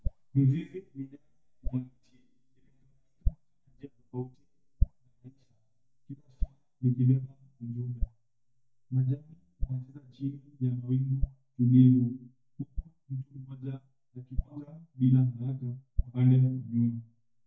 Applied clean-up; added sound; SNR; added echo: neural mask model DeepFilterNet 3.